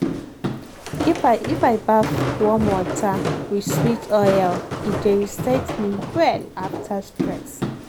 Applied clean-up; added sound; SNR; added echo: none; Walk, footsteps; 4 dB; none.